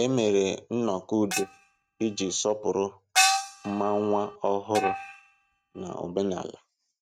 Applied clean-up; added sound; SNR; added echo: neural mask model RNNoise.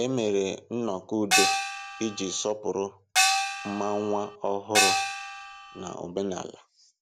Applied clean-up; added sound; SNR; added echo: none; Gong; -4 dB; none.